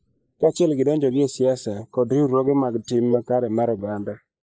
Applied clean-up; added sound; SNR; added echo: neural mask model Resemble Enhance denoiser.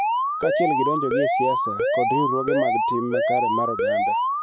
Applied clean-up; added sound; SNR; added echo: classical method spectral subtraction.